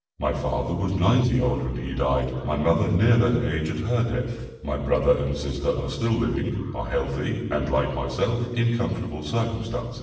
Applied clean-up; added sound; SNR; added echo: neural separator model SepFormer DNS4.